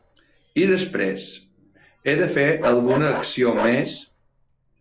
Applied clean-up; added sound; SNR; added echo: none; Bark; 10 dB; none.